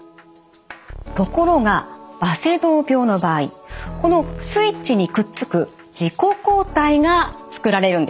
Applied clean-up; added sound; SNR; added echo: none; none; none; none.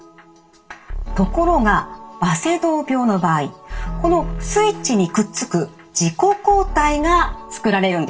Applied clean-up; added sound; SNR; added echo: none; none; none; reverberation time 0.2 s.